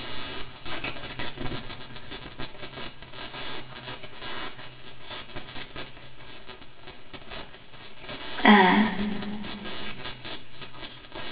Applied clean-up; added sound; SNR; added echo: none; none; none; reverberation time 2.3 s.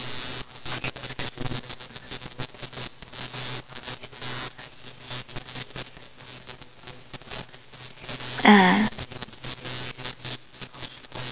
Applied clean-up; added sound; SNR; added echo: none; none; none; none.